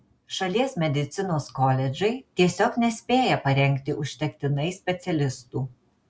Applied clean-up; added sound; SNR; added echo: none; none; none; none.